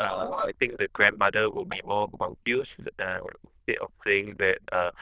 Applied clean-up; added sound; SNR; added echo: neural diffusion model UNIVERSE++.